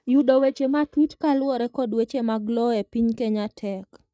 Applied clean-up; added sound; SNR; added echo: neural mask model DeepFilterNet 3.